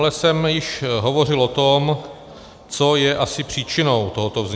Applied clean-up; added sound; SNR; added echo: none; none; none; none.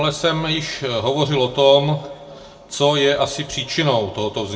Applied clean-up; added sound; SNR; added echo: none; none; none; reverberation time 0.2 s.